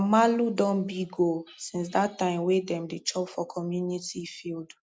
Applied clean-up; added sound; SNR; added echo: none; none; none; none.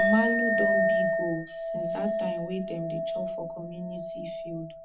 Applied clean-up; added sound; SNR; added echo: none; Chink, clink; -4 dB; reverberation time 0.4 s.